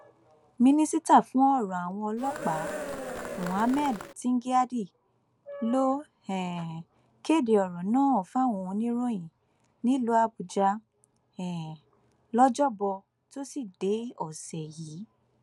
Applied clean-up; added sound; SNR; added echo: none; Cheering; 8 dB; none.